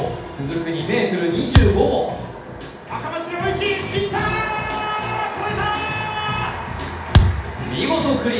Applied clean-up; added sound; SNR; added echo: none; Thump, thud; -3 dB; reverberation time 0.8 s.